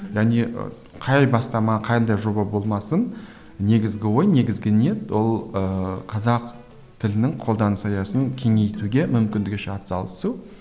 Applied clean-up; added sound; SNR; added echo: none; none; none; none.